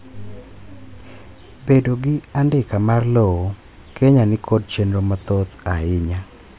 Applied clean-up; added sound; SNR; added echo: none; none; none; none.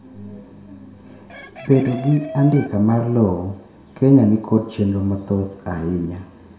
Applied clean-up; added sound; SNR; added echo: none; Chicken, rooster; 17 dB; reverberation time 0.6 s.